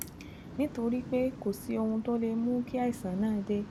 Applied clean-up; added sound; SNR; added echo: none; Waves, surf; 13 dB; none.